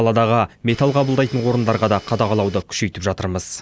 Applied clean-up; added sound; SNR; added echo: none; Domestic sounds, home sounds; 20 dB; none.